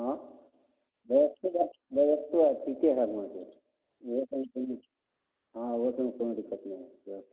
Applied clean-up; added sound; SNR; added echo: none; none; none; none.